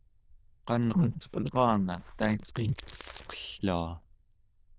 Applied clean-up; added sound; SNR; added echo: neural diffusion model UNIVERSE++.